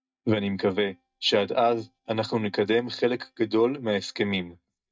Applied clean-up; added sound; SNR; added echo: neural mask model DeepFilterNet 3.